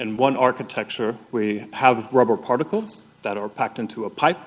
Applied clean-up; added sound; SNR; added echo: none; none; none; none.